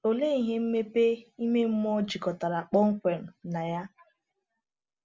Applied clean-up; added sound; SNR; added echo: none; none; none; none.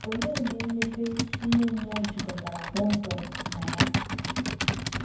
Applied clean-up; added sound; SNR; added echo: none; Computer keyboard; 1 dB; reverberation time 0.9 s.